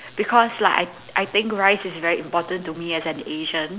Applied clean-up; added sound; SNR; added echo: none; none; none; none.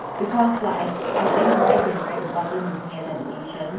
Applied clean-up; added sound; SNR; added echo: none; Skateboard; 0 dB; reverberation time 0.9 s.